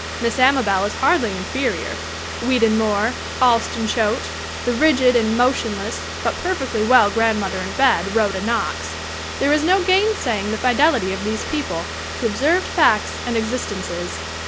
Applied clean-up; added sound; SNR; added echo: none; Car; 8 dB; none.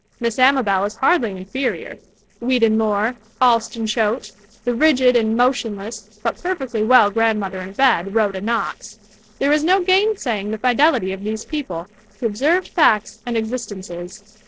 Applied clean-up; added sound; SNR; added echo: neural separator model SepFormer DNS4.